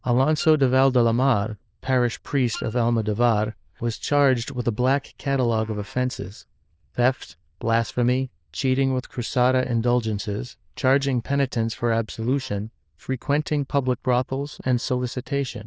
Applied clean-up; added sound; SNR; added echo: neural diffusion model UNIVERSE++.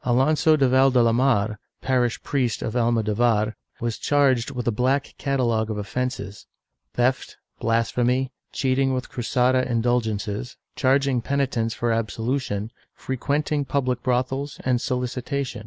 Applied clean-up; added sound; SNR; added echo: none; none; none; none.